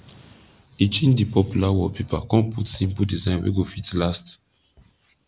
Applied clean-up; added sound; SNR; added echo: none; none; none; none.